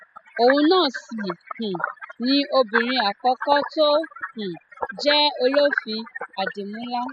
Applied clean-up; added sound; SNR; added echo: classical method spectral subtraction.